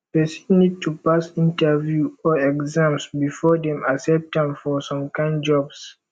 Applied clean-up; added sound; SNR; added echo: none; none; none; none.